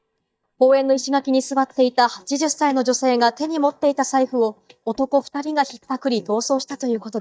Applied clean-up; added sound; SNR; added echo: neural mask model DeepFilterNet 3.